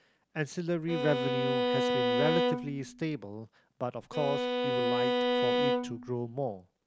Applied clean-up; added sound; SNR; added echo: none; Bowed string instrument; -5 dB; none.